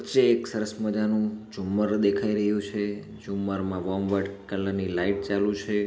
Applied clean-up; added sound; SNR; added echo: none; none; none; none.